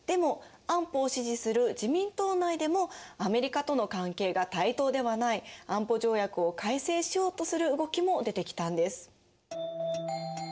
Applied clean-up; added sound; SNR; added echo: none; none; none; none.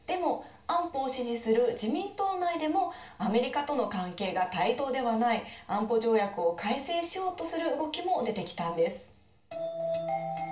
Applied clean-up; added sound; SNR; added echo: none; none; none; reverberation time 0.4 s.